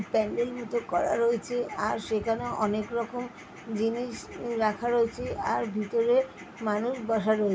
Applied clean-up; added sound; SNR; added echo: none; none; none; none.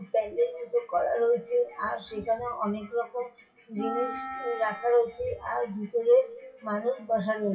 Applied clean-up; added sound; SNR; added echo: classical method WPE with log-MMSE.